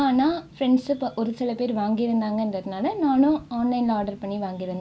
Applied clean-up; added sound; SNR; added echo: none; none; none; none.